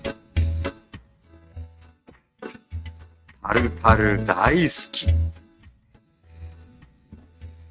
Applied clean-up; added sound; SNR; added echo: neural mask model RNNoise.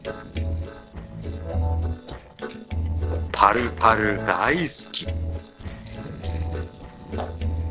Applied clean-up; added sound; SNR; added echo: neural separator model SepFormer DNS4.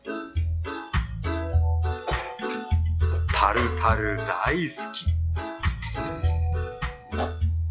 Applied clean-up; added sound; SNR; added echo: classical method log-MMSE.